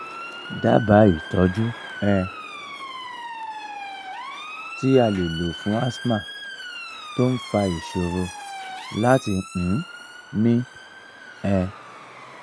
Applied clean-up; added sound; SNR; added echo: none; Motor vehicle (road) / Siren; 12 dB; none.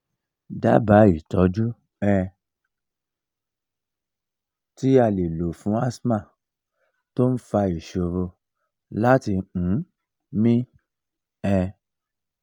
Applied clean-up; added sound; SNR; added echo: none; none; none; none.